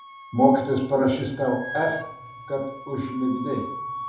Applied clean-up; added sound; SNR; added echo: none; Wind instrument, woodwind instrument; 12 dB; reverberation time 2.7 s.